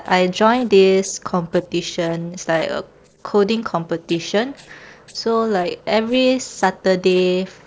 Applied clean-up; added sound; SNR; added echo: neural separator model SepFormer DNS4.